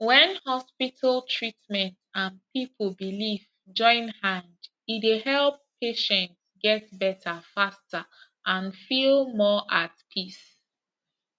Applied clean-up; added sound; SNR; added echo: none; none; none; none.